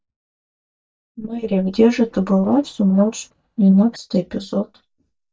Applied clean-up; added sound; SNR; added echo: neural mask model DeepFilterNet 3.